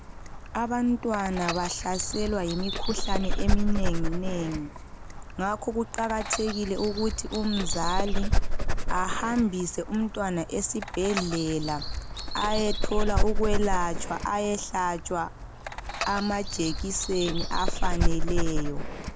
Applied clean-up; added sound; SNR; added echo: none; Dog; -2 dB; none.